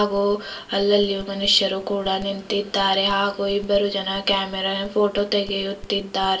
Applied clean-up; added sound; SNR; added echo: none; Crackle; 20 dB; reverberation time 0.2 s.